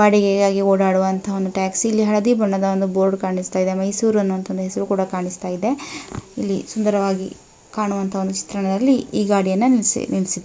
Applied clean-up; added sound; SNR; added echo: none; none; none; none.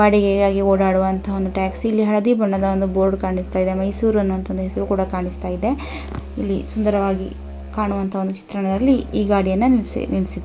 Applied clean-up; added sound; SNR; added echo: none; Musical instrument; 13 dB; none.